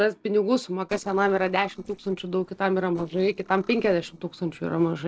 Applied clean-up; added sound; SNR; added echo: neural separator model SepFormer DNS4.